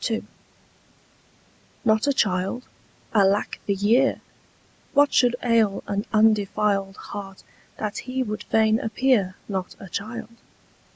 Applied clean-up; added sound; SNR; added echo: none; none; none; none.